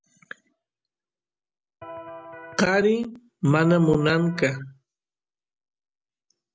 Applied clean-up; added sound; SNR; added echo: none; Electric guitar; 14 dB; none.